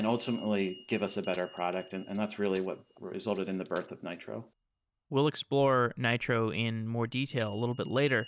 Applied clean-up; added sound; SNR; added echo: none; Coin (dropping) + Bell; 15 dB; none.